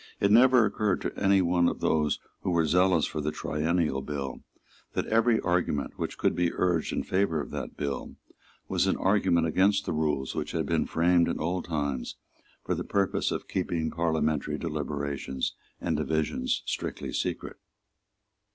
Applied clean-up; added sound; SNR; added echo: none; none; none; none.